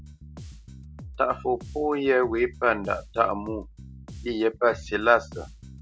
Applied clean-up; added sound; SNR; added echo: none; Bass guitar; 16 dB; none.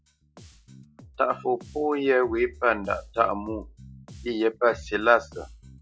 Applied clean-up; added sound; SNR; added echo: classical method log-MMSE.